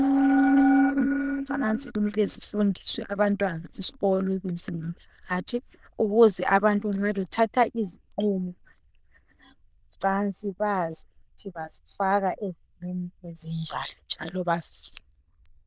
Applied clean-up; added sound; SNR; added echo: neural diffusion model UNIVERSE++.